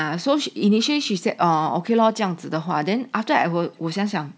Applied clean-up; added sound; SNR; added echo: none; none; none; none.